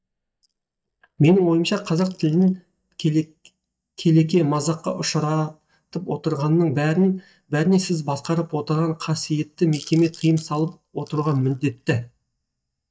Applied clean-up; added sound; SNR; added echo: neural mask model DeepFilterNet 3.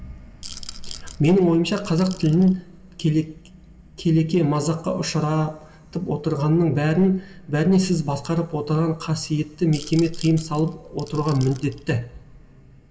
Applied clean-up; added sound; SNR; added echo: none; Rattle / Rattle (instrument); 15 dB; reverberation time 1.8 s.